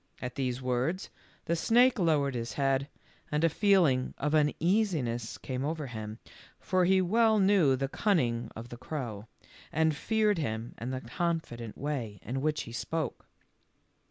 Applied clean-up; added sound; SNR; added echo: none; none; none; none.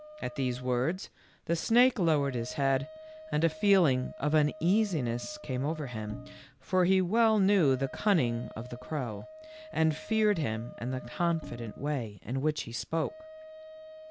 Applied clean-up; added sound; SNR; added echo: none; Bowed string instrument + Wind instrument, woodwind instrument; 18 dB; none.